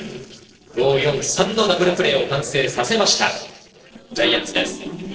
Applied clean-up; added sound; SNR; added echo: neural separator model SepFormer DNS4.